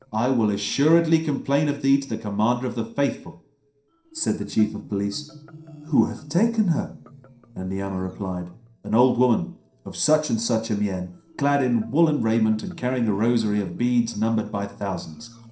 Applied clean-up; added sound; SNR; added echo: neural separator model SepFormer DNS4.